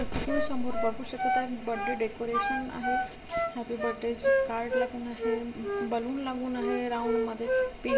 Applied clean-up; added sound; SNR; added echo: none; Wind instrument, woodwind instrument; -1 dB; reverberation time 2.4 s.